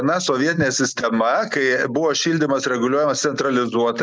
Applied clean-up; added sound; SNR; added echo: none; none; none; none.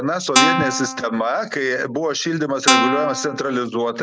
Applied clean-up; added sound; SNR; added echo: none; Guitar; -2 dB; none.